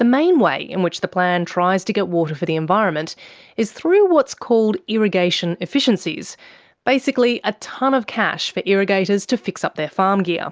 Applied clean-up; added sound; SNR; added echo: none; none; none; none.